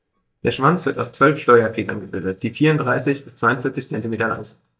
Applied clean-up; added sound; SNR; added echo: neural mask model DeepFilterNet 3.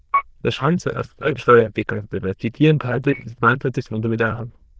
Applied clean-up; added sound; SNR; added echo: neural diffusion model UNIVERSE++.